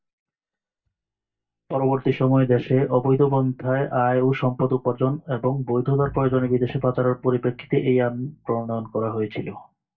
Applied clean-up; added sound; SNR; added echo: neural mask model DeepFilterNet 3.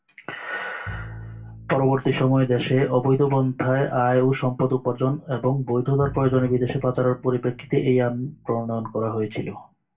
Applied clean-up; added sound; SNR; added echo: none; Bowed string instrument; 19 dB; reverberation time 0.2 s.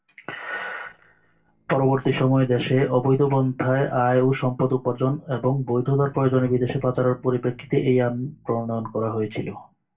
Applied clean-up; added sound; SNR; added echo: neural separator model SepFormer DNS4.